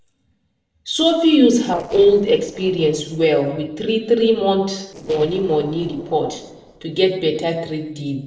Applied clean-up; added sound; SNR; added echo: neural separator model SepFormer DNS4.